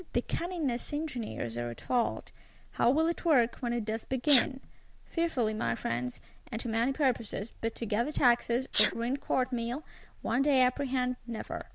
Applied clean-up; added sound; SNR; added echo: none; Sneeze; 8 dB; none.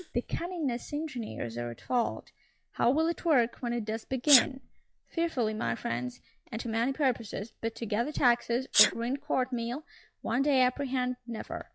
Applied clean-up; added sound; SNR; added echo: classical method log-MMSE.